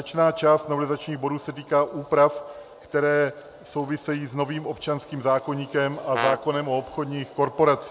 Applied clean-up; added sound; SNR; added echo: none; Brass instrument; 6 dB; none.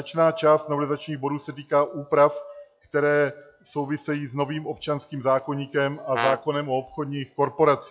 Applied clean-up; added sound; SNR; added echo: classical method log-MMSE.